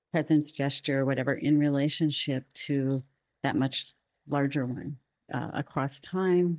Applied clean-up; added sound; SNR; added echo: neural mask model DeepFilterNet 3.